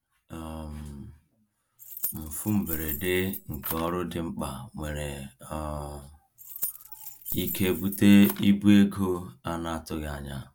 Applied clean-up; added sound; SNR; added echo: none; Keys jangling; 9 dB; none.